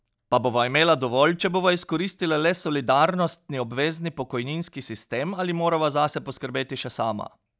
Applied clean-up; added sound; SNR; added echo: none; none; none; none.